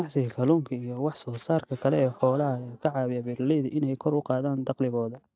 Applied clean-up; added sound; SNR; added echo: neural mask model DeepFilterNet 3.